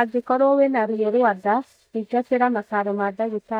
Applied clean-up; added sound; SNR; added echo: neural mask model DeepFilterNet 3.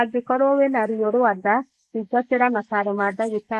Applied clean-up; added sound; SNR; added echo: neural mask model Resemble Enhance denoiser.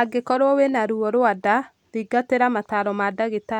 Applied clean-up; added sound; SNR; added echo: none; none; none; none.